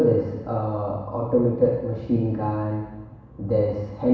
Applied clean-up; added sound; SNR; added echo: none; none; none; reverberation time 1.1 s.